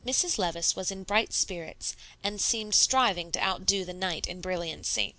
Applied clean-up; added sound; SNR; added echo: none; none; none; none.